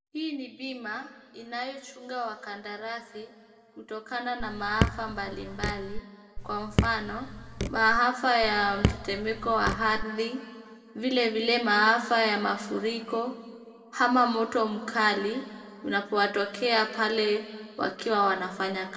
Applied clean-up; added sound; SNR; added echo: none; Raindrop / Drip; 3 dB; reverberation time 1.7 s.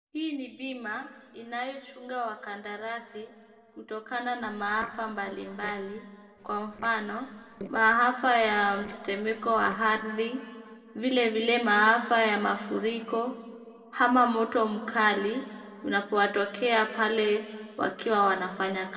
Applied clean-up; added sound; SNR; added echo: neural separator model SepFormer DNS4.